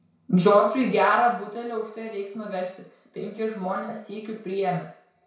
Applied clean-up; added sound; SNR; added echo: none; none; none; reverberation time 0.6 s.